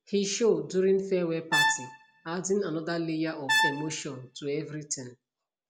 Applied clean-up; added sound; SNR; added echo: none; Brass instrument; 1 dB; none.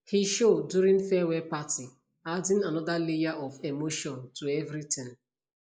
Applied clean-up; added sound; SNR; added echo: neural mask model Resemble Enhance denoiser.